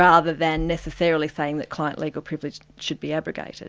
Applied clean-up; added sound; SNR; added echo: none; none; none; none.